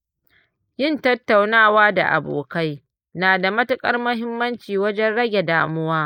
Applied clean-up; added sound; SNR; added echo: neural mask model Resemble Enhance denoiser.